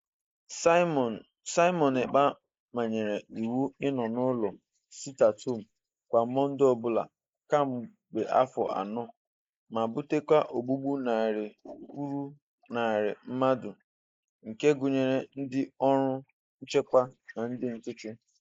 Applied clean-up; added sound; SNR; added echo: neural mask model Resemble Enhance denoiser.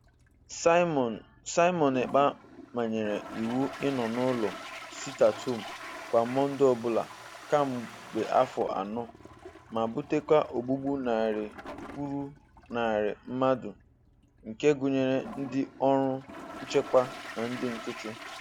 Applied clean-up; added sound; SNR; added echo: none; Toilet flush; 16 dB; none.